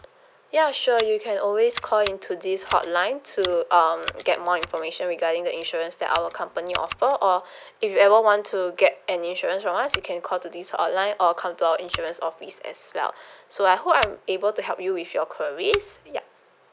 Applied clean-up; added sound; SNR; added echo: none; Scissors; 12 dB; none.